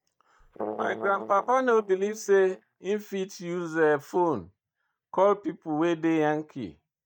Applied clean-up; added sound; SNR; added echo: neural mask model DeepFilterNet 3.